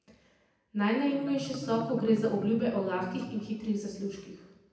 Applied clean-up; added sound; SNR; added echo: none; Marimba, xylophone; 13 dB; reverberation time 0.9 s.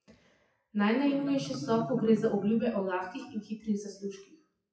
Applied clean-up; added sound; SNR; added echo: classical method WPE with log-MMSE.